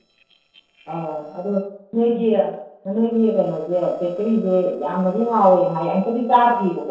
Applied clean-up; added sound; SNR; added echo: neural separator model SepFormer DNS4.